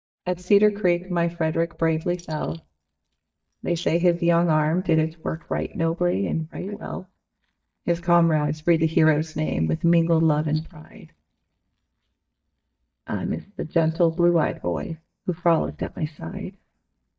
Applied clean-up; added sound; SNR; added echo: neural mask model DeepFilterNet 3.